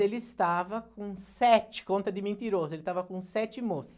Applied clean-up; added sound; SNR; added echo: none; none; none; none.